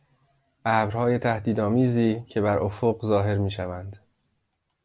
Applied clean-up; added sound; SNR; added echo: none; none; none; none.